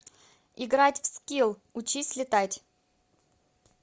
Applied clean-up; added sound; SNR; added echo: none; none; none; none.